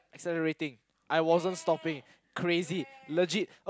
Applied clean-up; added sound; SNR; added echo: none; none; none; none.